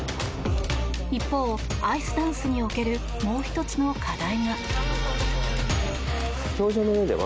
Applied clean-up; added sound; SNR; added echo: none; none; none; none.